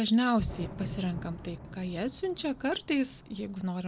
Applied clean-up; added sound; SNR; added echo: none; Fireworks; 11 dB; none.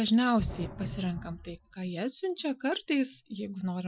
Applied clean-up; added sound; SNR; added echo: classical method Wiener filter.